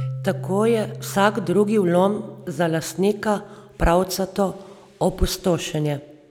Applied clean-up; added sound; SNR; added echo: none; Marimba, xylophone; 15 dB; none.